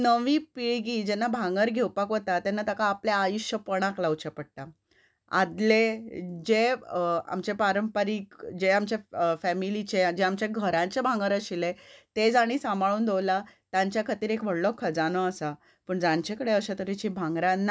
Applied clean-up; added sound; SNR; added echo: none; none; none; none.